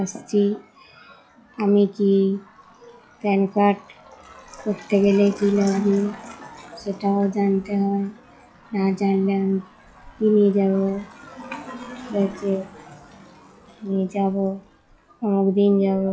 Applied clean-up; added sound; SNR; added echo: classical method log-MMSE.